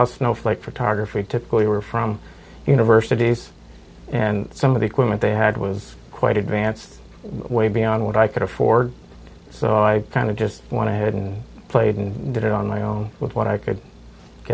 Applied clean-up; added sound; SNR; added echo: none; none; none; none.